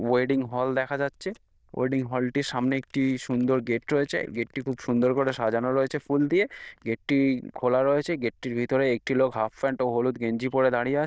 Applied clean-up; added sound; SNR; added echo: neural diffusion model UNIVERSE++.